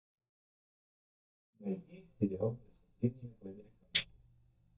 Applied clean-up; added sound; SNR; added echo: neural mask model DeepFilterNet 3.